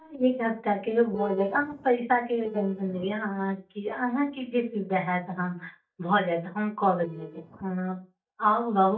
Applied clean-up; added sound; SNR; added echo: neural mask model DeepFilterNet 3.